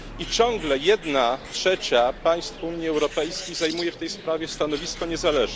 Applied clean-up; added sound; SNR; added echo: none; Bird; 13 dB; none.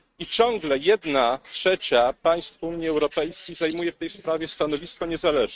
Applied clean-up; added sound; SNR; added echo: neural mask model RNNoise.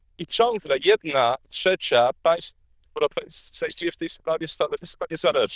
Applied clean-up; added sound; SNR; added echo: neural diffusion model UNIVERSE++.